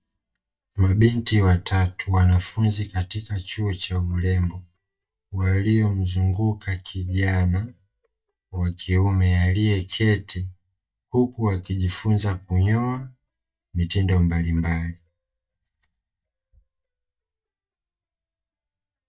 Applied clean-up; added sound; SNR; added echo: neural mask model DeepFilterNet 3.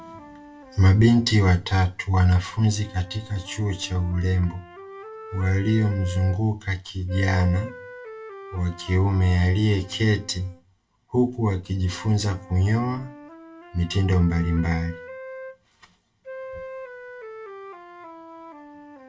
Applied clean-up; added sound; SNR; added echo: none; Wind instrument, woodwind instrument; 18 dB; reverberation time 0.2 s.